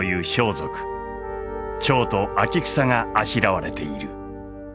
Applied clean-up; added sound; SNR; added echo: none; none; none; none.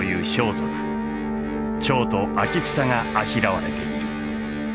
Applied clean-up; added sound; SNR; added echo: none; Electric guitar; 2 dB; none.